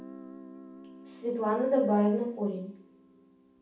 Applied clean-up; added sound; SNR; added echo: none; Guitar; 19 dB; reverberation time 0.7 s.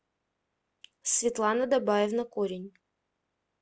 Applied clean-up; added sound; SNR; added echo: none; none; none; none.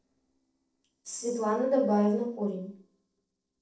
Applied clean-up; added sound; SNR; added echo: neural separator model SepFormer DNS4.